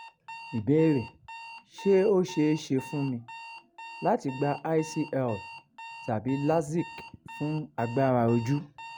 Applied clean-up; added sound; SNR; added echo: none; Alarm; 16 dB; none.